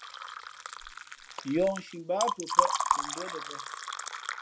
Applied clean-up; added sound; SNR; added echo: none; Liquid; -2 dB; none.